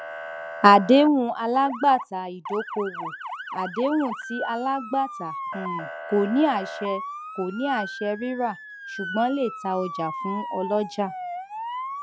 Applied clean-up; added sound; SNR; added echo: none; Motor vehicle (road) / Siren; 10 dB; none.